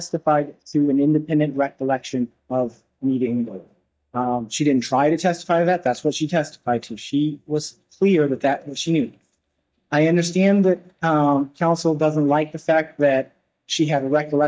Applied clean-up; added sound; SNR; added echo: neural mask model DeepFilterNet 3.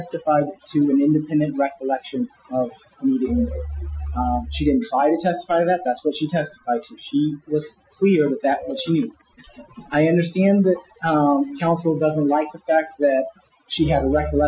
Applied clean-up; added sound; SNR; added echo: classical method Wiener filter.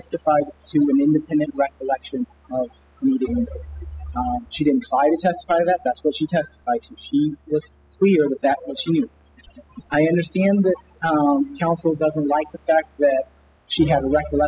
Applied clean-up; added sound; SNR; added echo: classical method spectral subtraction.